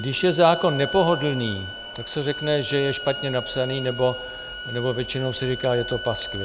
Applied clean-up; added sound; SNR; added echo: none; Bowed string instrument; 10 dB; none.